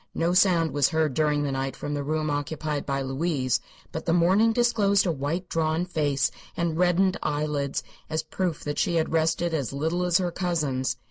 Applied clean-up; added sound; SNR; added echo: none; none; none; none.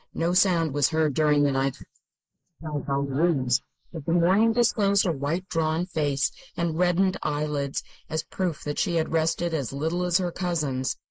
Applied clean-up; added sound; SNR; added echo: neural mask model Resemble Enhance denoiser.